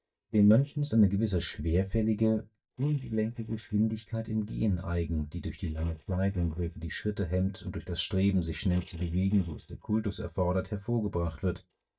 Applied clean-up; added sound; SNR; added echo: neural mask model DeepFilterNet 3.